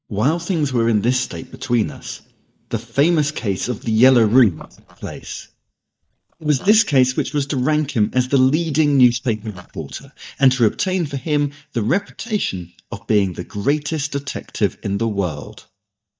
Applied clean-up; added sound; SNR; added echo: neural mask model DeepFilterNet 3.